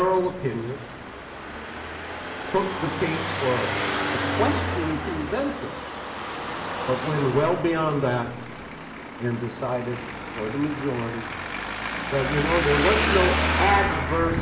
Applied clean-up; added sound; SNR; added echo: none; Traffic noise, roadway noise; 2 dB; reverberation time 0.7 s.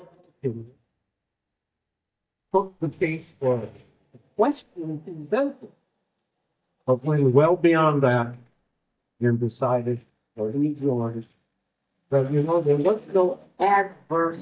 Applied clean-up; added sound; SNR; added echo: neural mask model DeepFilterNet 3.